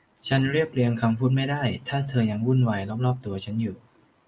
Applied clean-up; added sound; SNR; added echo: none; none; none; none.